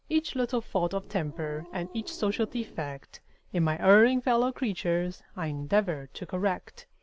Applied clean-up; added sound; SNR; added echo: none; Growling; 18 dB; none.